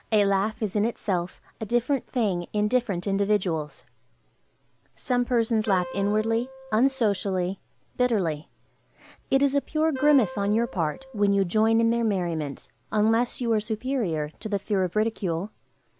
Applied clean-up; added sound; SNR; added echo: none; Wind instrument, woodwind instrument; 15 dB; none.